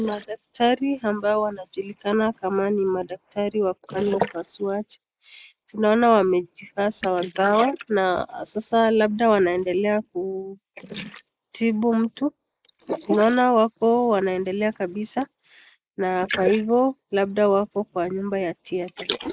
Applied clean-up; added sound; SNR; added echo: neural mask model Resemble Enhance denoiser.